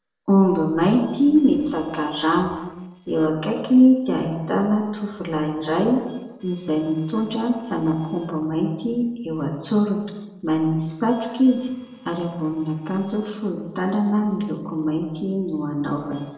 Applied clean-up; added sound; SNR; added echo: neural separator model SepFormer DNS4.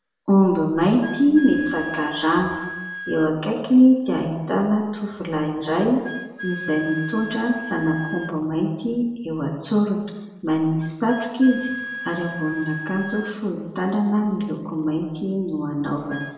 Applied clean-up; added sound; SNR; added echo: none; Wind instrument, woodwind instrument; 15 dB; reverberation time 1.0 s.